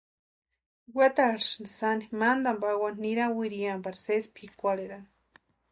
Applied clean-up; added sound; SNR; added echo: none; none; none; none.